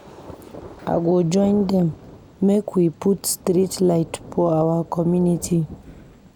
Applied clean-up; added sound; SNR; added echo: none; Thunder; 19 dB; none.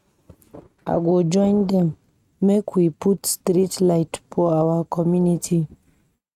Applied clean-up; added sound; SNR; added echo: neural mask model RNNoise.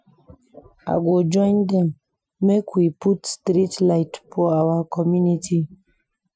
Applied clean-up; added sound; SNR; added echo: classical method Wiener filter.